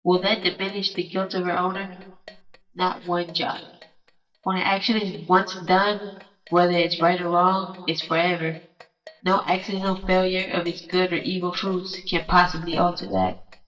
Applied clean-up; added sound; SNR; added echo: neural mask model DeepFilterNet 3.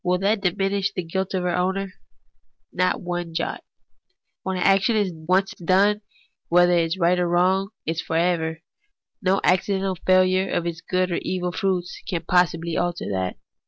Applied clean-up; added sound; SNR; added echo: none; none; none; none.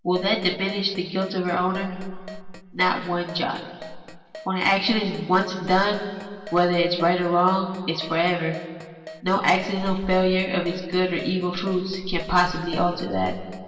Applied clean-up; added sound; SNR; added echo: none; Keyboard (musical); 20 dB; reverberation time 2.1 s.